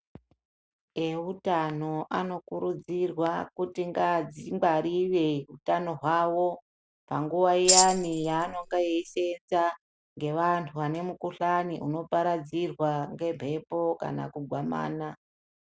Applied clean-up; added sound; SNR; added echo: none; Tambourine; 0 dB; none.